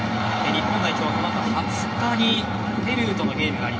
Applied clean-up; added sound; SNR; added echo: none; Bass guitar; 13 dB; reverberation time 1.7 s.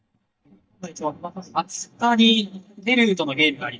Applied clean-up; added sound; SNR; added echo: neural mask model DeepFilterNet 3.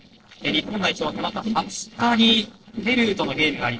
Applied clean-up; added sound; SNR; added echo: neural separator model SepFormer DNS4.